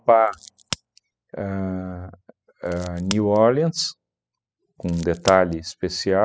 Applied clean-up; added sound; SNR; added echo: classical method spectral subtraction.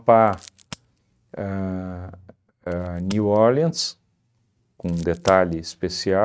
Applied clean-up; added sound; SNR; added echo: neural mask model RNNoise.